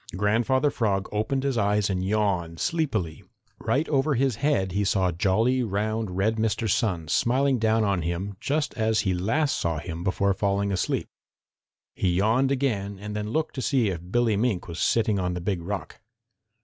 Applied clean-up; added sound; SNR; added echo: none; none; none; none.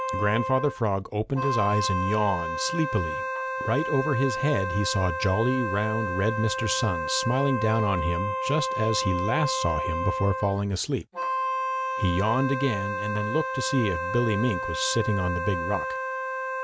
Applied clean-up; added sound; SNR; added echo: none; Wind instrument, woodwind instrument; 3 dB; none.